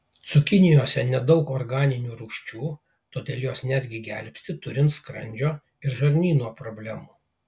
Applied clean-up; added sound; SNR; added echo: none; none; none; none.